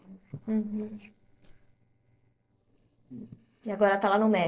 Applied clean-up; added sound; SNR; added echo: neural separator model SepFormer DNS4.